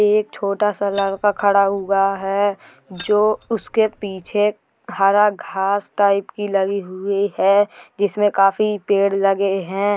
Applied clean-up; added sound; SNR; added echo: none; Keys jangling; 19 dB; none.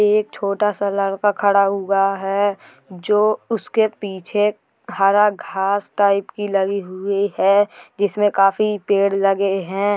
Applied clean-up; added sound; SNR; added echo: none; none; none; none.